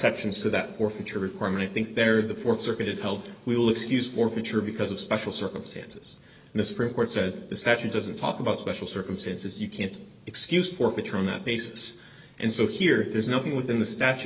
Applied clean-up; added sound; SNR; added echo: none; none; none; none.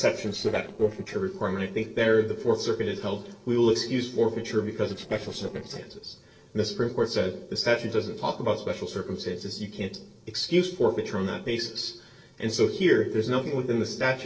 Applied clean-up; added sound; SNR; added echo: neural separator model SepFormer DNS4.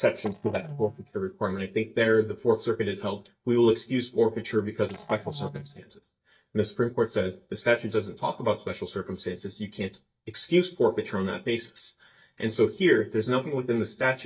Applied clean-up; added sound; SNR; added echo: neural mask model DeepFilterNet 3.